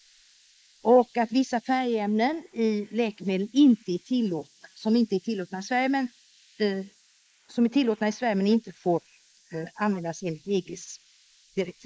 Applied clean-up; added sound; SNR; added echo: neural mask model Resemble Enhance denoiser.